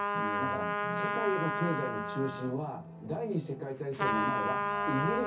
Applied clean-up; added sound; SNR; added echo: none; Trumpet; -1 dB; reverberation time 0.3 s.